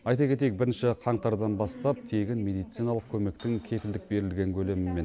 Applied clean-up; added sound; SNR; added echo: none; none; none; none.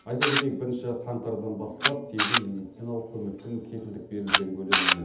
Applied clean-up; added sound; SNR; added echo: none; Camera; -2 dB; reverberation time 0.8 s.